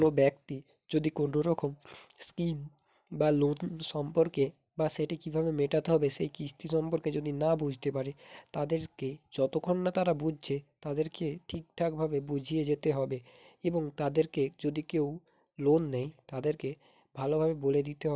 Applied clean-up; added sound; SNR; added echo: none; none; none; none.